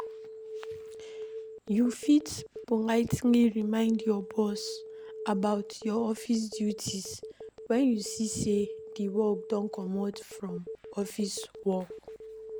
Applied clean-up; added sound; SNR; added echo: none; Telephone; 13 dB; none.